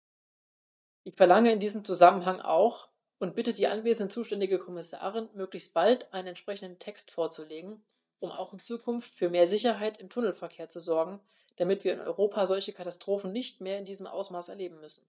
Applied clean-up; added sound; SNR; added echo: neural mask model DeepFilterNet 3.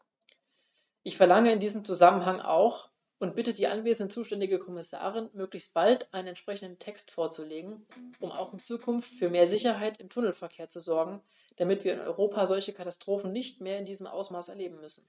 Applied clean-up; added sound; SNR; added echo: neural mask model RNNoise.